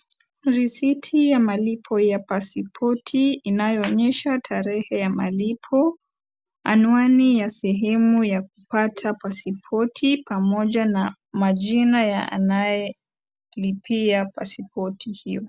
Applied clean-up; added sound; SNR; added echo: none; none; none; none.